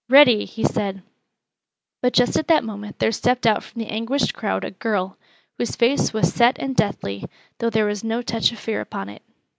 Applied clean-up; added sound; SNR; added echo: none; none; none; none.